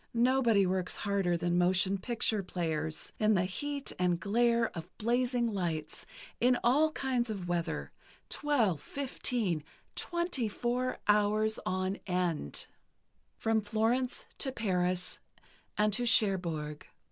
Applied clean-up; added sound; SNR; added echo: none; none; none; none.